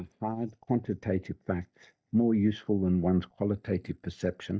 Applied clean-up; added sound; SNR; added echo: neural mask model DeepFilterNet 3.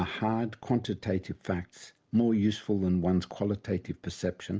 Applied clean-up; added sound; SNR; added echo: none; none; none; none.